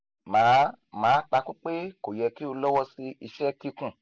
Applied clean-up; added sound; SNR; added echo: none; none; none; none.